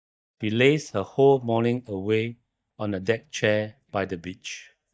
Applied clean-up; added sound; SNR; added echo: neural mask model DeepFilterNet 3.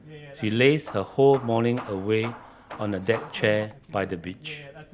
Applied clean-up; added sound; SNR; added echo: none; Hammer / Wood; 17 dB; none.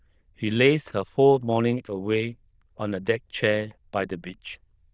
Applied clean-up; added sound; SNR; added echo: neural diffusion model UNIVERSE++.